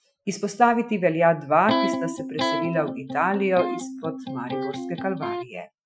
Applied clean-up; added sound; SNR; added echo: classical method Wiener filter.